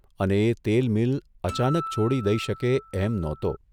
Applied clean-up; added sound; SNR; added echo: none; Acoustic guitar; 13 dB; none.